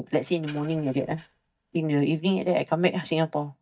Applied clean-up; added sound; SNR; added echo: neural mask model DeepFilterNet 3.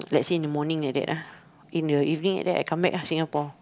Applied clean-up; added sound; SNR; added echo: none; none; none; none.